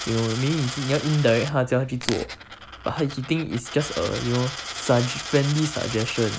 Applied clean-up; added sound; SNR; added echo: none; Coin (dropping); 10 dB; none.